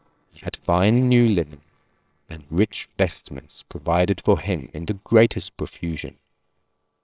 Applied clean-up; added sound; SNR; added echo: neural separator model SepFormer WHAMR!.